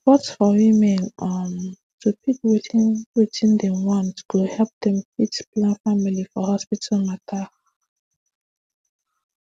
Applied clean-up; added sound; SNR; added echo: none; none; none; none.